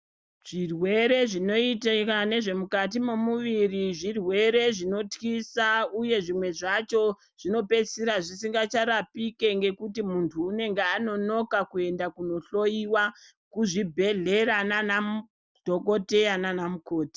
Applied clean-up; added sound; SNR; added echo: none; none; none; none.